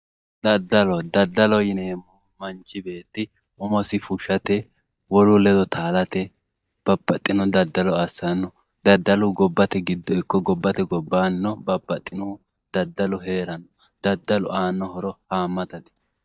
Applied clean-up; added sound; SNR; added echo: neural mask model DeepFilterNet 3.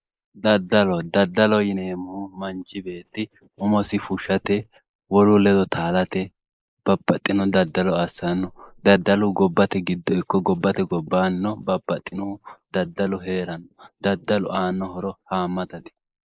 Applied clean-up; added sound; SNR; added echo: neural mask model Resemble Enhance denoiser.